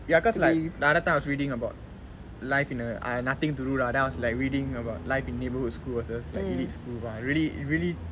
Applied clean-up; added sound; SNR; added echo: none; Bowed string instrument; 13 dB; none.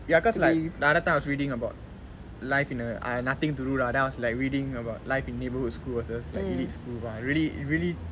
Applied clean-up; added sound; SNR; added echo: none; none; none; none.